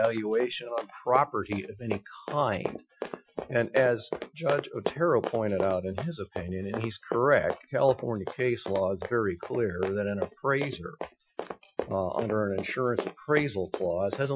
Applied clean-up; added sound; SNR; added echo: classical method Wiener filter.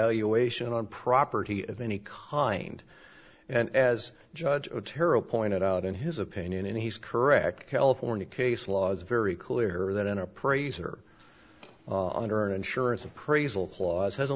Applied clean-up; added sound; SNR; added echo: none; none; none; none.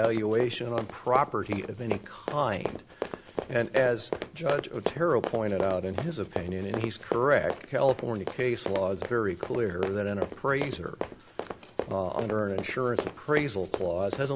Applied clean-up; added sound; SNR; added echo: none; Run; 8 dB; none.